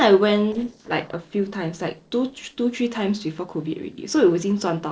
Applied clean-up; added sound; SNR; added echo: neural separator model SepFormer DNS4.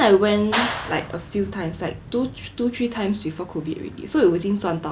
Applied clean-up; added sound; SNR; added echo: none; Clapping; 7 dB; none.